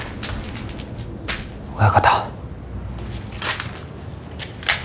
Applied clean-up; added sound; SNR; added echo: none; none; none; none.